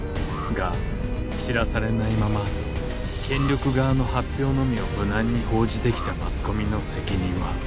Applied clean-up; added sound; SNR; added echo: none; Alarm; 19 dB; none.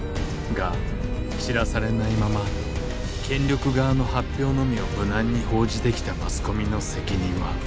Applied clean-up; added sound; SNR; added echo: none; none; none; none.